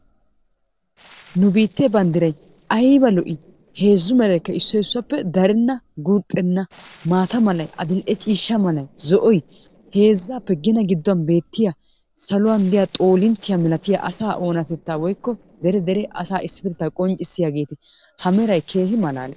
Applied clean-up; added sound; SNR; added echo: neural separator model SepFormer DNS4.